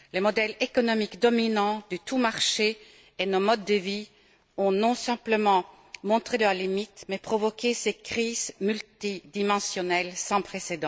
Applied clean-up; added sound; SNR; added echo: none; none; none; none.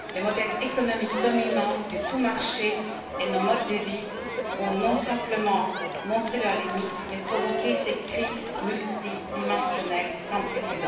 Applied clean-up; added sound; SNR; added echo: none; Crowd; 3 dB; reverberation time 0.9 s.